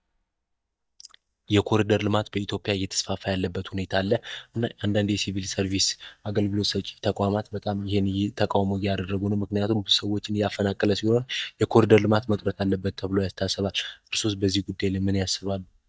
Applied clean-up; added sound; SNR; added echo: neural mask model DeepFilterNet 3.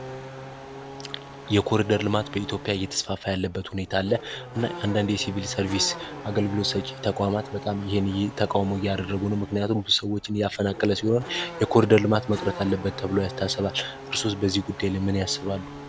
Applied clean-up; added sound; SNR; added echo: none; Race car, auto racing / Accelerating, revving, vroom; 13 dB; none.